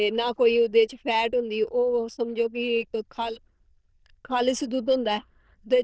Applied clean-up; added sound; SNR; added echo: neural diffusion model UNIVERSE++.